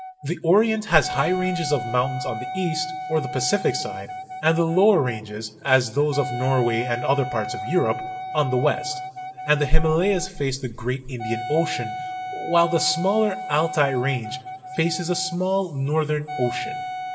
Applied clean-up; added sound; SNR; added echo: none; Wind instrument, woodwind instrument; 10 dB; reverberation time 1.9 s.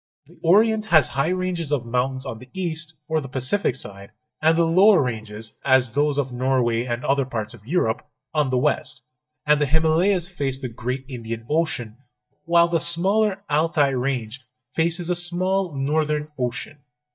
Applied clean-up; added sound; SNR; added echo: neural mask model DeepFilterNet 3.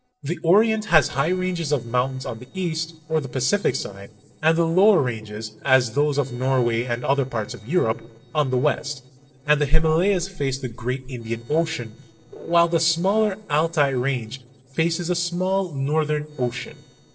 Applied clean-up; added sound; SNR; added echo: neural separator model SepFormer DNS4.